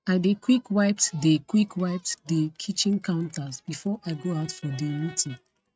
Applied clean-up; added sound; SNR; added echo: neural mask model RNNoise.